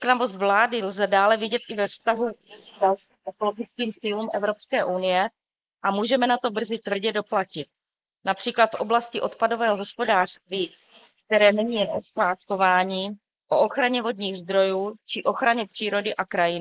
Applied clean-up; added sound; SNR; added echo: neural mask model Resemble Enhance denoiser.